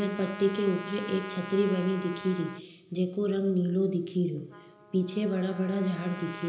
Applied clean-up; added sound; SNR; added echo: none; Trumpet; 15 dB; reverberation time 0.8 s.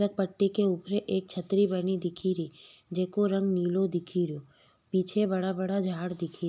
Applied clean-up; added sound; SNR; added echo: none; none; none; none.